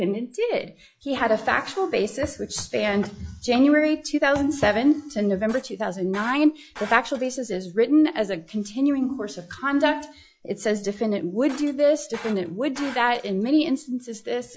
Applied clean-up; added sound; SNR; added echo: classical method log-MMSE.